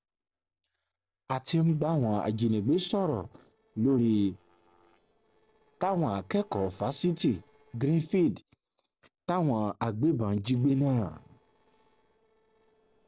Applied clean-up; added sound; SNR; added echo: neural separator model SepFormer DNS4.